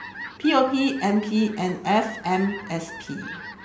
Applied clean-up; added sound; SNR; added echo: none; Fowl; 14 dB; none.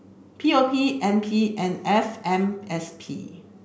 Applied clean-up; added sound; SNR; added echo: none; none; none; none.